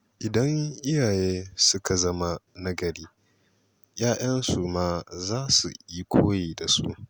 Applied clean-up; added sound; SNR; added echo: none; none; none; none.